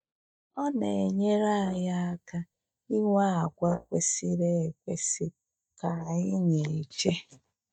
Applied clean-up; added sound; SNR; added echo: neural mask model DeepFilterNet 3.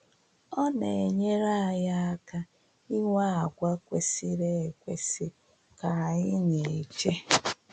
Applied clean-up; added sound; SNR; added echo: none; none; none; none.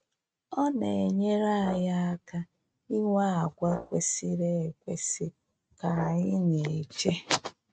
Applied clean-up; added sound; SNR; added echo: neural mask model RNNoise.